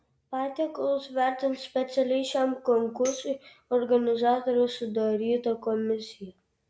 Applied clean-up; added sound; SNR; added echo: none; Tambourine; 19 dB; none.